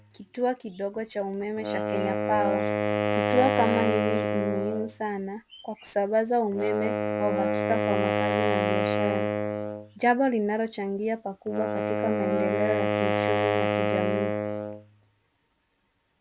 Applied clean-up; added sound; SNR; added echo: none; Wind instrument, woodwind instrument; -1 dB; none.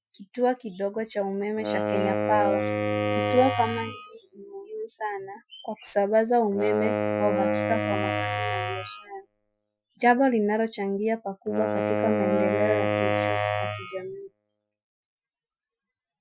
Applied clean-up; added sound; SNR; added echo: classical method Wiener filter.